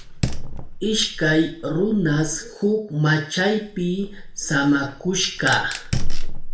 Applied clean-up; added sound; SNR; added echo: none; Fire; 2 dB; reverberation time 0.5 s.